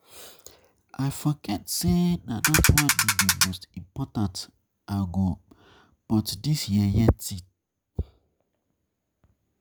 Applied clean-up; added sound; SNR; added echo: none; Ratchet, pawl; -4 dB; none.